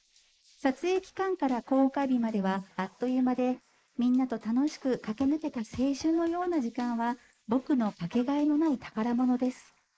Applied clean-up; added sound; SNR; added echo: neural mask model Resemble Enhance denoiser.